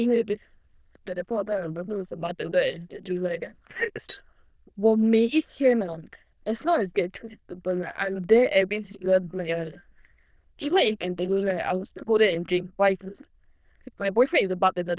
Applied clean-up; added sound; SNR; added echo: neural diffusion model UNIVERSE++.